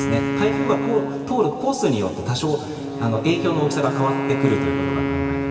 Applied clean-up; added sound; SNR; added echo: none; Wind instrument, woodwind instrument; 3 dB; reverberation time 2.6 s.